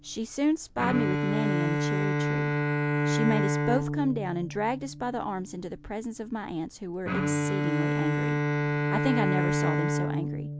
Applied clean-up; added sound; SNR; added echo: none; Bowed string instrument; -3 dB; none.